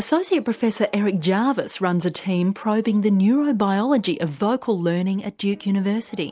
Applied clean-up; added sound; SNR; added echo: none; none; none; none.